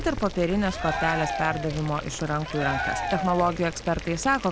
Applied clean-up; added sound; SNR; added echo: none; Cheering + Boiling; 6 dB; none.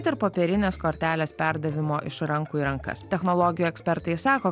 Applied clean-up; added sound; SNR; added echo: none; none; none; none.